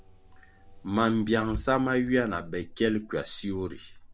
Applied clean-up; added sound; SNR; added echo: none; Engine / Car; 16 dB; none.